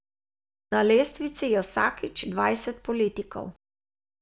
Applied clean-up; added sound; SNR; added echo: none; none; none; none.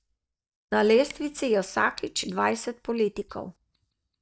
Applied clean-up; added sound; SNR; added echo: neural mask model DeepFilterNet 3.